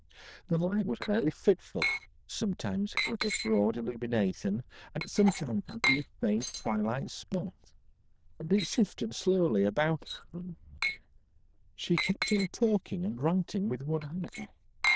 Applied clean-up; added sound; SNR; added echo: neural diffusion model UNIVERSE++.